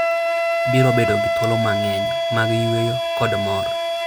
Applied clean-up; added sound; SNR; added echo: none; Wind instrument, woodwind instrument; -2 dB; none.